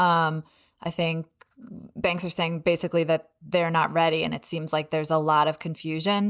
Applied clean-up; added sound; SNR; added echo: none; none; none; none.